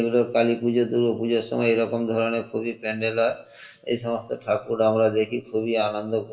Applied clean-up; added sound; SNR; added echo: none; none; none; reverberation time 0.6 s.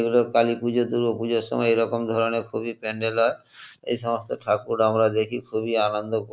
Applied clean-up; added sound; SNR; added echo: none; none; none; none.